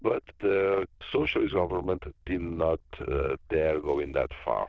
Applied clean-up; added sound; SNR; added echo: neural diffusion model UNIVERSE++.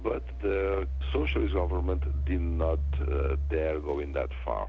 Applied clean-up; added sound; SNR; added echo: none; Engine; -1 dB; none.